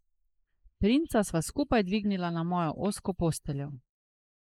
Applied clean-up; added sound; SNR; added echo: neural mask model Resemble Enhance denoiser.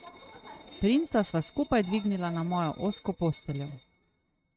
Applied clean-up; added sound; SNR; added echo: neural mask model RNNoise.